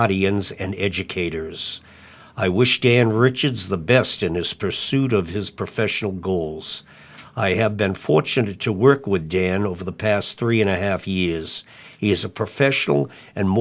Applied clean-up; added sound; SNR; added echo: none; none; none; none.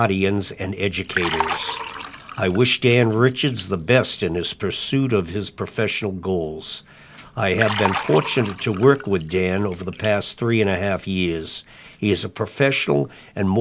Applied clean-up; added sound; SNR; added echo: none; Liquid; 12 dB; none.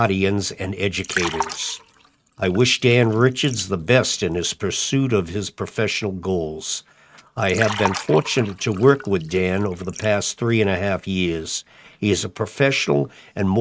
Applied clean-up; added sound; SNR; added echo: neural mask model RNNoise.